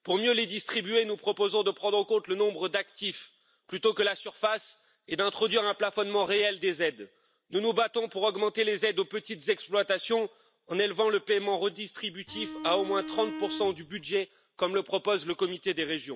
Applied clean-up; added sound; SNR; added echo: none; Bowed string instrument; 10 dB; none.